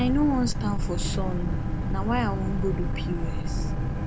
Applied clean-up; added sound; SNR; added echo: none; Boat, Water vehicle; -3 dB; none.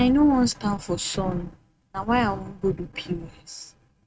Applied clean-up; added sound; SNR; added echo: neural mask model RNNoise.